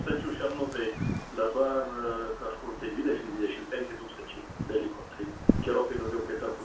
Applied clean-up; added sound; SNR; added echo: none; Wind; 4 dB; reverberation time 0.2 s.